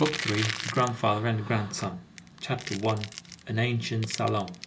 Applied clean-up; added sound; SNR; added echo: none; Crushing; 10 dB; none.